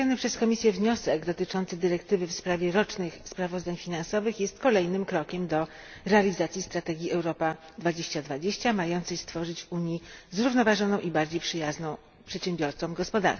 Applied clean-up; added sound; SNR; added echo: none; none; none; none.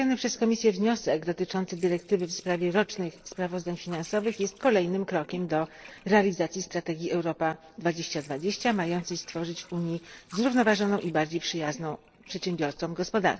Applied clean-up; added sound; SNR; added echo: neural separator model SepFormer DNS4.